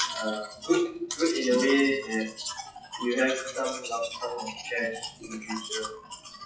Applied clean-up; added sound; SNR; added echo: classical method WPE with log-MMSE.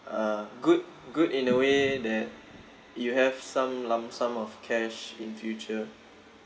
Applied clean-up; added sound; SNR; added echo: none; none; none; none.